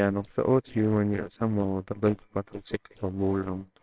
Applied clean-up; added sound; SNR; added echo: neural separator model SepFormer WHAMR!.